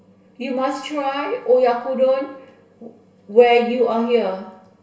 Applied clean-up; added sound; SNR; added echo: none; none; none; reverberation time 0.2 s.